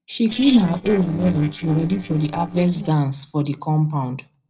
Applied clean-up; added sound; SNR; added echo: neural separator model SepFormer DNS4.